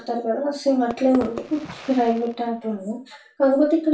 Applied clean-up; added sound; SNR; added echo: none; Fireworks; 16 dB; reverberation time 0.3 s.